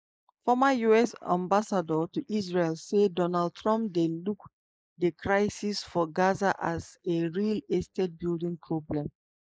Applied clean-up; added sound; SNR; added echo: neural mask model Resemble Enhance denoiser.